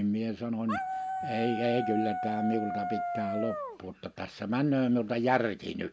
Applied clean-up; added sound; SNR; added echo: none; Dog; 3 dB; none.